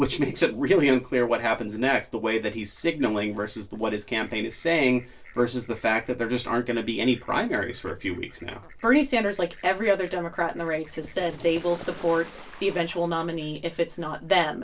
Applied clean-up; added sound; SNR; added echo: neural separator model SepFormer DNS4.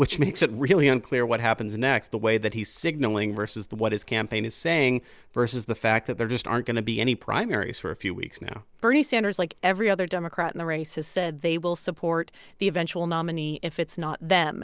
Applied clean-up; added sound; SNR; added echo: none; none; none; none.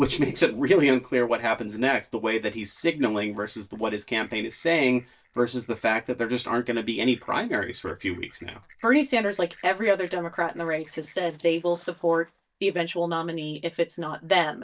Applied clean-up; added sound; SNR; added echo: neural mask model DeepFilterNet 3.